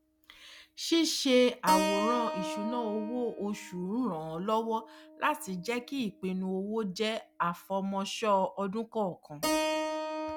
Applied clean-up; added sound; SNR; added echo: none; Keyboard (musical); 6 dB; none.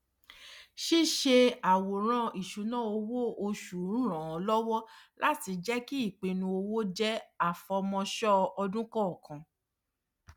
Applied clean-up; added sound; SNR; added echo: none; none; none; none.